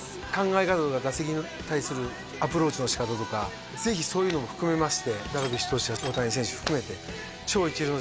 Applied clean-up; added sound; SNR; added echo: none; none; none; none.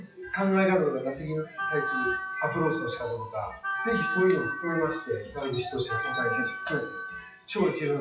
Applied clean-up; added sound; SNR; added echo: classical method WPE with log-MMSE.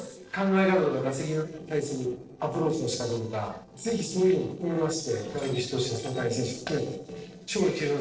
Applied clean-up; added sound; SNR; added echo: neural separator model SepFormer DNS4.